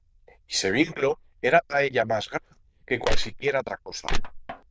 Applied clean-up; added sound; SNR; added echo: neural diffusion model UNIVERSE++.